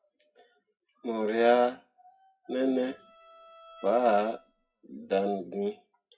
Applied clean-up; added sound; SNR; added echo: classical method WPE with log-MMSE.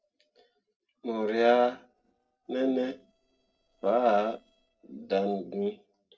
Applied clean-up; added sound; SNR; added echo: neural separator model SepFormer DNS4.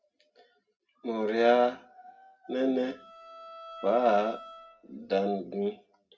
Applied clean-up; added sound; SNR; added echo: none; Bowed string instrument; 17 dB; reverberation time 0.2 s.